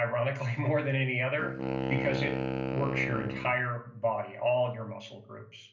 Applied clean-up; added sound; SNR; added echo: none; Wind instrument, woodwind instrument; 4 dB; reverberation time 0.5 s.